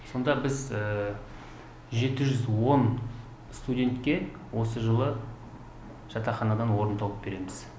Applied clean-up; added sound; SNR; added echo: none; none; none; none.